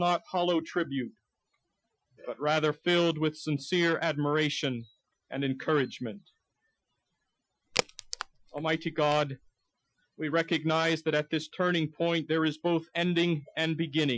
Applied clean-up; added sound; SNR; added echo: classical method Wiener filter.